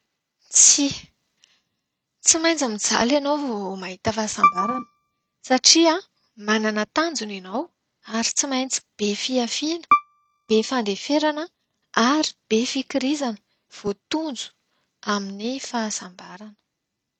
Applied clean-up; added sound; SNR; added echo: neural mask model RNNoise.